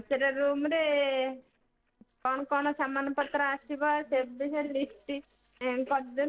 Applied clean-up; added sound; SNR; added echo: neural separator model SepFormer DNS4.